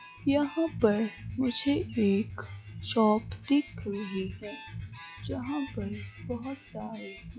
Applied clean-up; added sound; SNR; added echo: classical method log-MMSE.